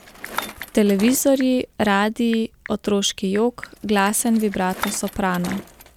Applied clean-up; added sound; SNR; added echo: none; Telephone / Typing + Bicycle; 15 dB; none.